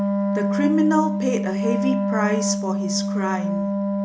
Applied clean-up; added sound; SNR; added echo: none; Wind instrument, woodwind instrument; -2 dB; none.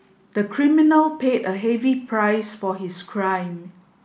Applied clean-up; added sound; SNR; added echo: none; none; none; none.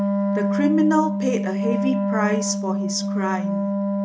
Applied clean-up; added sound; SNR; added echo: neural mask model RNNoise.